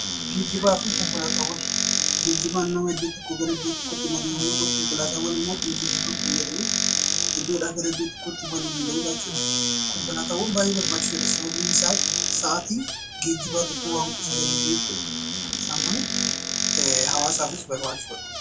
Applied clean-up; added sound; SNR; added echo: none; Squeak / Cupboard open or close; -2 dB; reverberation time 0.2 s.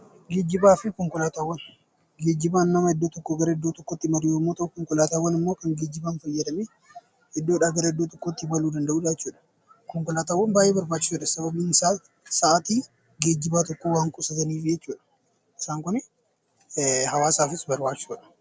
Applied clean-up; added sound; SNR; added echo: none; none; none; none.